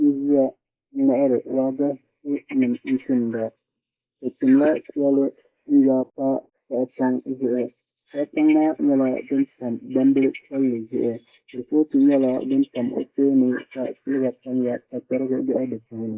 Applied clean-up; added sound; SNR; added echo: neural mask model Resemble Enhance denoiser.